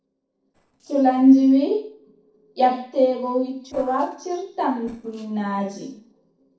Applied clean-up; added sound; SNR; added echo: neural separator model SepFormer DNS4.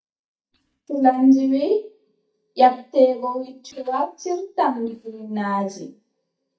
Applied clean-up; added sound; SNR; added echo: neural mask model DeepFilterNet 3.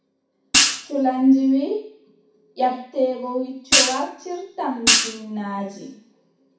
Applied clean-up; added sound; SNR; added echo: none; Hi-hat; -3 dB; reverberation time 0.6 s.